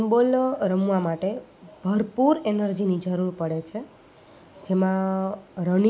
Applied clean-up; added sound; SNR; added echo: none; none; none; none.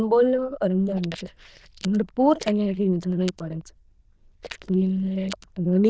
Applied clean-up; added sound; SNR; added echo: neural diffusion model UNIVERSE++.